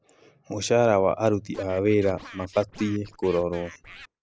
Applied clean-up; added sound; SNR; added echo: neural mask model Resemble Enhance denoiser.